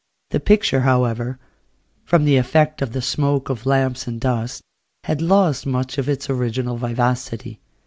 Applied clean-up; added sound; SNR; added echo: none; none; none; none.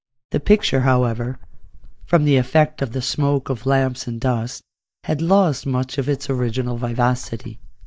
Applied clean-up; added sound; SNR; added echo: neural mask model DeepFilterNet 3.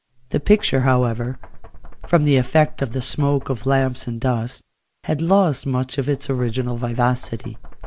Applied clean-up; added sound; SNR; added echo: none; Knock; 12 dB; none.